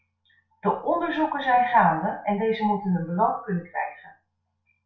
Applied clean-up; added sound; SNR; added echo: none; none; none; reverberation time 0.2 s.